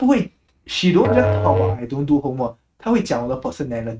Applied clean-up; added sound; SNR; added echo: neural mask model RNNoise.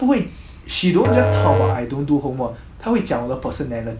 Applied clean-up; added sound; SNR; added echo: none; Musical instrument; 1 dB; none.